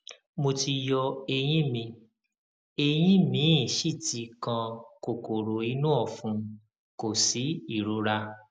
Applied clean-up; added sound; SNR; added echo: none; none; none; none.